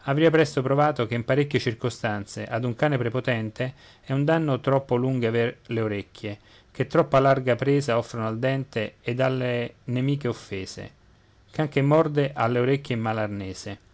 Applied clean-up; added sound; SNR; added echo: none; none; none; none.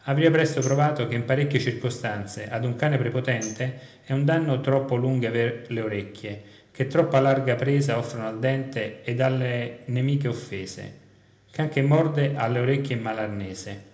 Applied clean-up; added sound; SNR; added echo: none; Tambourine; 20 dB; reverberation time 0.8 s.